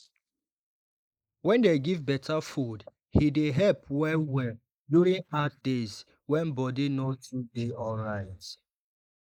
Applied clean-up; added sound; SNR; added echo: neural mask model Resemble Enhance denoiser.